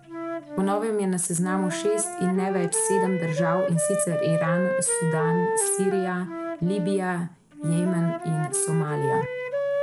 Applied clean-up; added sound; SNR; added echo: none; Wind instrument, woodwind instrument; 3 dB; none.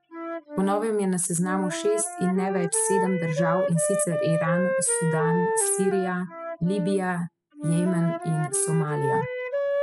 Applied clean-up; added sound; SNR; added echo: classical method spectral subtraction.